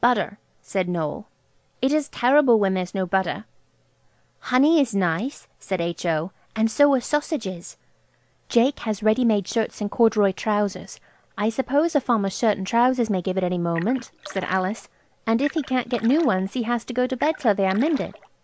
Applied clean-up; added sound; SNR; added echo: none; Splash, splatter; 17 dB; none.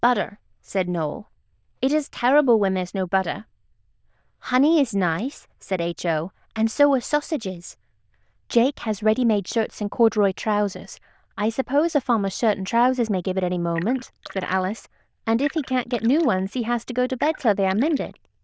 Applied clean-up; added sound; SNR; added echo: neural diffusion model UNIVERSE++.